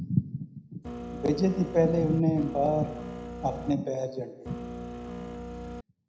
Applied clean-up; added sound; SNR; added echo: none; Printer; 9 dB; reverberation time 0.8 s.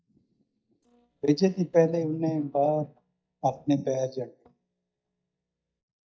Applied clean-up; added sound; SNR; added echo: neural mask model DeepFilterNet 3.